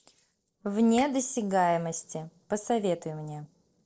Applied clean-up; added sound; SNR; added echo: neural separator model SepFormer DNS4.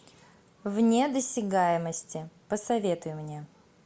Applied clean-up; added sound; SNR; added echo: none; none; none; none.